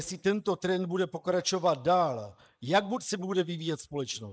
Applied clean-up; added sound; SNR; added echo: neural mask model Resemble Enhance denoiser.